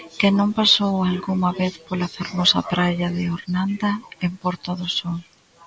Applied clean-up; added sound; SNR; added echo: none; none; none; none.